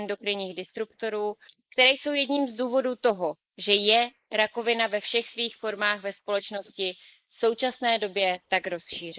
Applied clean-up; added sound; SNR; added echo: neural mask model Resemble Enhance denoiser.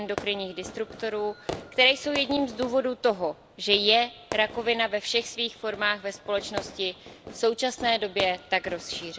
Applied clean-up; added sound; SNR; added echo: none; Fireworks; 14 dB; none.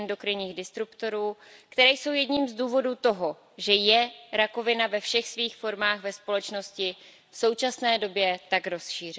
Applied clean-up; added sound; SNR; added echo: none; none; none; none.